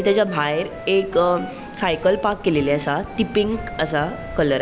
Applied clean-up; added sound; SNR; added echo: none; Wind instrument, woodwind instrument; 15 dB; none.